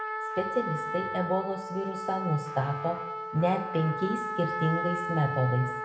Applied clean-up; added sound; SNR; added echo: none; Trumpet; 4 dB; reverberation time 0.9 s.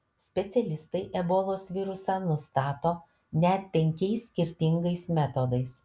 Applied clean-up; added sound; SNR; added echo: none; none; none; none.